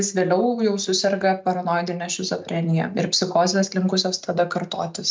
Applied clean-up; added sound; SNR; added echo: none; none; none; none.